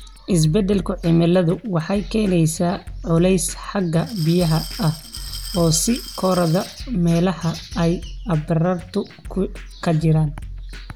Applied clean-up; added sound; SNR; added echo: none; Drum kit + Glass; 13 dB; none.